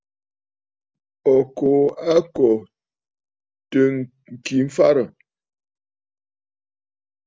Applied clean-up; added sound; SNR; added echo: none; none; none; none.